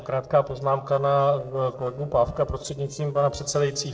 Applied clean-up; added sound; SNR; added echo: neural separator model SepFormer DNS4.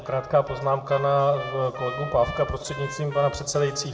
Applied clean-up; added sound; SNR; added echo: none; Trumpet; 13 dB; reverberation time 1.2 s.